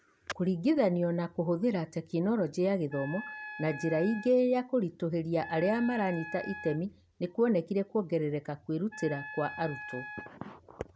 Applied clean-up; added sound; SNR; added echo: none; Wind instrument, woodwind instrument; 13 dB; none.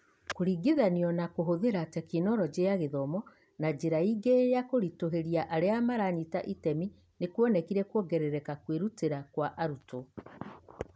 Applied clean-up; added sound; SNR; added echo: none; none; none; none.